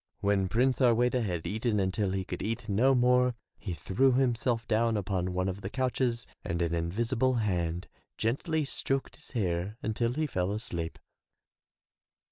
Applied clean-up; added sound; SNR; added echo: none; none; none; none.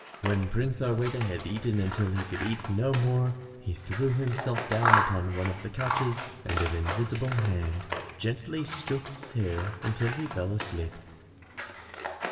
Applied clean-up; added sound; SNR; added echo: none; Scissors; 5 dB; reverberation time 3.0 s.